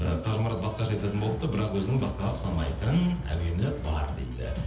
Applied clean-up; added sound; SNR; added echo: none; Sliding door; 18 dB; reverberation time 0.8 s.